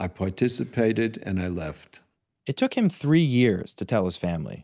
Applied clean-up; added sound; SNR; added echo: none; none; none; none.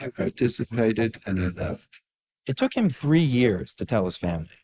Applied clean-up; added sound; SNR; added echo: neural mask model Resemble Enhance denoiser.